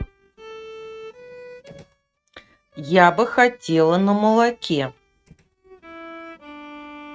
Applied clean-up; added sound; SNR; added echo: neural mask model RNNoise.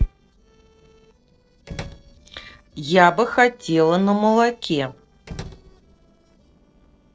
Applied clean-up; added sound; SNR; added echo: neural separator model SepFormer DNS4.